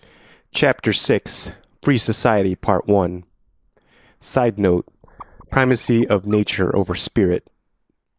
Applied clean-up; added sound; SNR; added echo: neural mask model Resemble Enhance denoiser.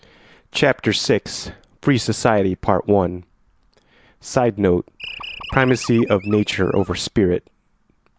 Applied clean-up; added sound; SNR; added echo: none; Animal; 15 dB; none.